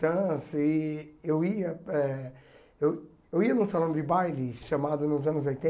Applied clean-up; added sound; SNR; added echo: none; none; none; none.